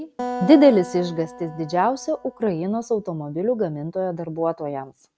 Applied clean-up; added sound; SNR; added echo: none; Acoustic guitar; 13 dB; none.